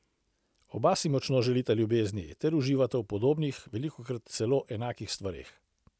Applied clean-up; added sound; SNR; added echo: none; none; none; none.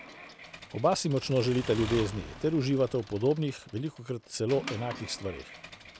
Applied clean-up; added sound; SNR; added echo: none; Accelerating, revving, vroom / Mechanisms; 14 dB; none.